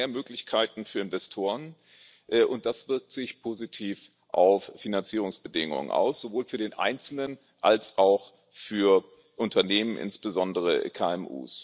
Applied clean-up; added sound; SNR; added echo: none; none; none; none.